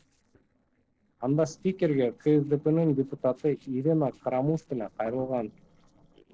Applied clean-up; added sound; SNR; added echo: neural separator model SepFormer DNS4.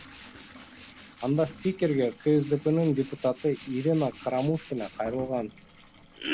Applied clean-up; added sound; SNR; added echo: none; Tools + Bathtub (filling or washing) / Water tap, faucet; 19 dB; none.